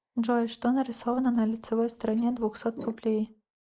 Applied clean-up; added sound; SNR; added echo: neural mask model Resemble Enhance denoiser.